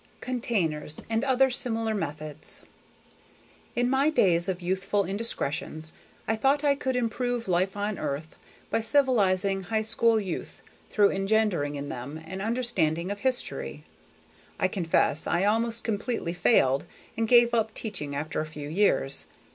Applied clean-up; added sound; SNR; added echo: none; none; none; none.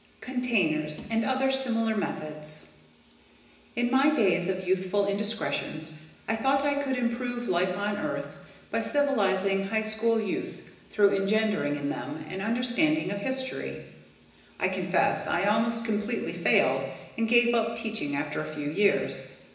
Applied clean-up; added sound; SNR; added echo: none; none; none; reverberation time 1.0 s.